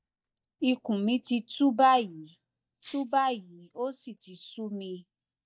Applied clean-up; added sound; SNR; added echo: neural mask model DeepFilterNet 3.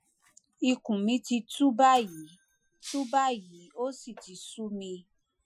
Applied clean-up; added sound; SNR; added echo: classical method Wiener filter.